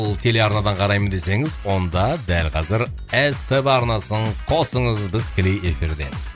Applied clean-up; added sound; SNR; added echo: none; none; none; none.